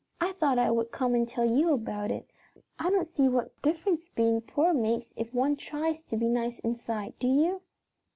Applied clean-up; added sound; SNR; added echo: none; none; none; none.